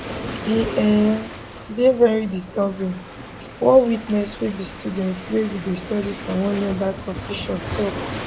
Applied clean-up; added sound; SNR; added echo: none; Waves, surf; 11 dB; none.